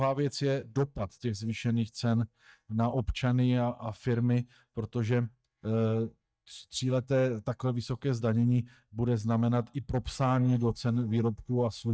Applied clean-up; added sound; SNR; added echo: neural mask model DeepFilterNet 3.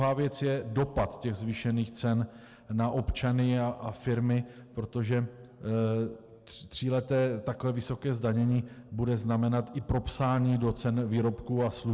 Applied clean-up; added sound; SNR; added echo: none; none; none; none.